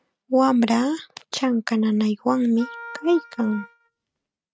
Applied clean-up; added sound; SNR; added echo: neural mask model RNNoise.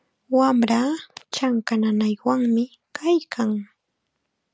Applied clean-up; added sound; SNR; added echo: none; none; none; none.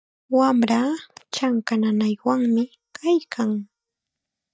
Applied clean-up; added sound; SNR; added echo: neural mask model DeepFilterNet 3.